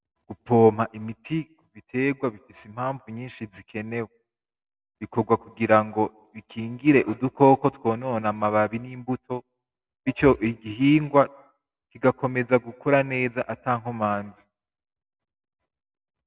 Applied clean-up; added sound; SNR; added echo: none; none; none; none.